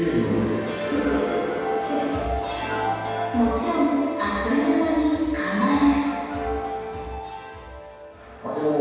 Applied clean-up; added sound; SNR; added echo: none; none; none; reverberation time 1.9 s.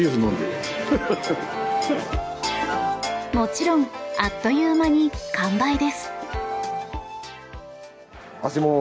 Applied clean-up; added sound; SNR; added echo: none; none; none; none.